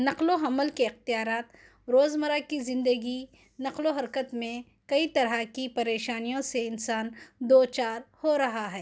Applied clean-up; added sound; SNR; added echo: none; none; none; none.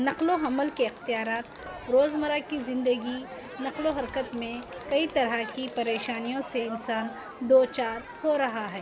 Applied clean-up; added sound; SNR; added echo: none; Crowd; 13 dB; none.